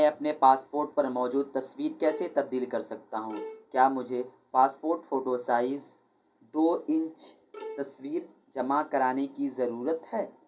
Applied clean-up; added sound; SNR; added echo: none; Bowed string instrument; 16 dB; reverberation time 0.3 s.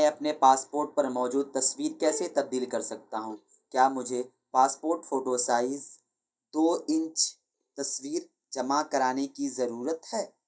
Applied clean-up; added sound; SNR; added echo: neural mask model DeepFilterNet 3.